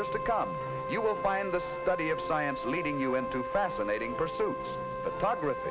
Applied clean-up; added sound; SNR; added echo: none; Wind instrument, woodwind instrument; 4 dB; none.